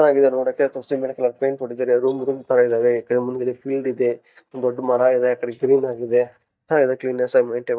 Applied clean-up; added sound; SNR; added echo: neural mask model DeepFilterNet 3.